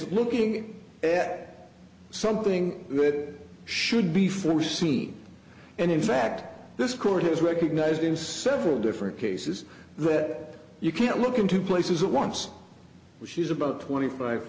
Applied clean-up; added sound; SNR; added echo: none; none; none; none.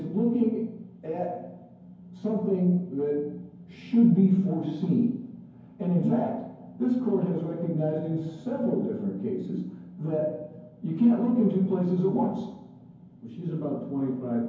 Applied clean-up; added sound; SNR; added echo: none; none; none; reverberation time 0.9 s.